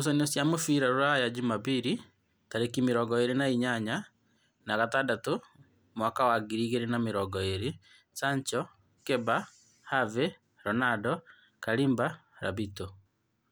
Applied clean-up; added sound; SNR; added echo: none; none; none; none.